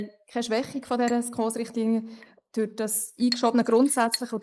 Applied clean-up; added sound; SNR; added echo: neural mask model Resemble Enhance denoiser.